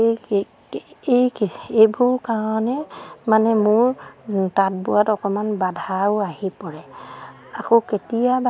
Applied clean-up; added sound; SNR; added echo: none; none; none; none.